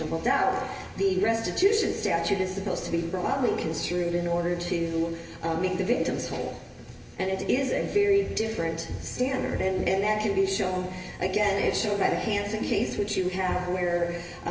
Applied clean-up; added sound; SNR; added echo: none; none; none; reverberation time 1.7 s.